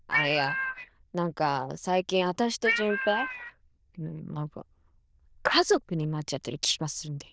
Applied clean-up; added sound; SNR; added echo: neural diffusion model UNIVERSE++.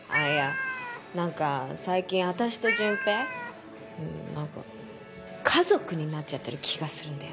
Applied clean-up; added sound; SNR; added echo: none; Cat; 3 dB; none.